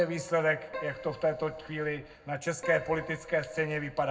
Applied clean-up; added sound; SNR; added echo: none; Keyboard (musical); 14 dB; reverberation time 0.3 s.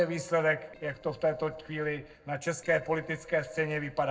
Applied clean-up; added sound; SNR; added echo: neural separator model SepFormer DNS4.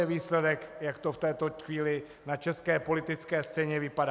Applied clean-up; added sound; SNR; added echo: none; none; none; none.